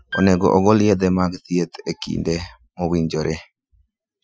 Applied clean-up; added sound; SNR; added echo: classical method Wiener filter.